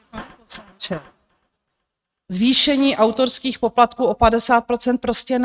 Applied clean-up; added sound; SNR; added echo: neural mask model RNNoise.